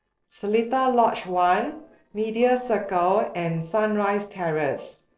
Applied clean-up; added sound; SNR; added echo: neural separator model SepFormer DNS4.